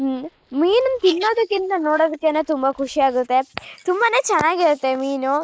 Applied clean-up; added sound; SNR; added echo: neural mask model Resemble Enhance denoiser.